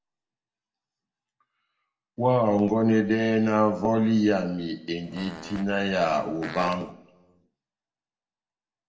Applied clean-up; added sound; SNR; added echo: none; Fart; 14 dB; reverberation time 0.7 s.